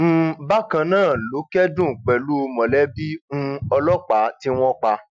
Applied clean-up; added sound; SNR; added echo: classical method Wiener filter.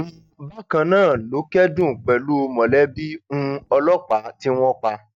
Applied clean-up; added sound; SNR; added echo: neural mask model DeepFilterNet 3.